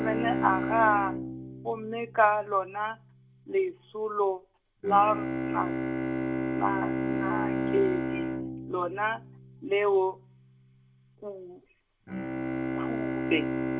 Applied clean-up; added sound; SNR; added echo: none; Bowed string instrument; 3 dB; reverberation time 0.2 s.